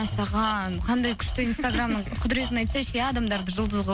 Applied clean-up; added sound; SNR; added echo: none; Tools; 17 dB; none.